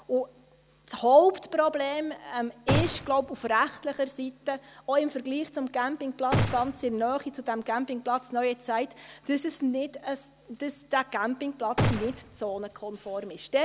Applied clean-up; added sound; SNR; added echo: none; Gunshot, gunfire; 3 dB; none.